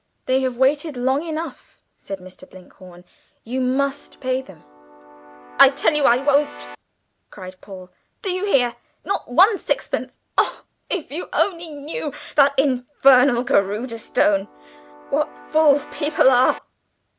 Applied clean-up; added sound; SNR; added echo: none; Keyboard (musical); 19 dB; none.